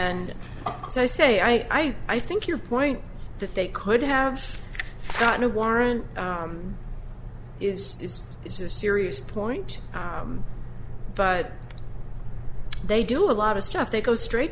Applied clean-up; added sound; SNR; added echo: none; none; none; none.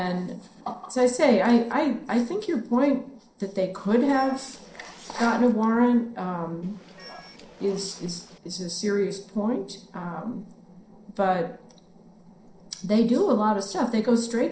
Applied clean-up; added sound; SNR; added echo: neural separator model SepFormer DNS4.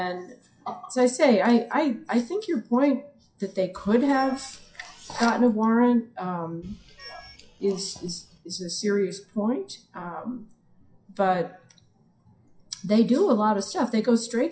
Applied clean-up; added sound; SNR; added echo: classical method WPE with log-MMSE.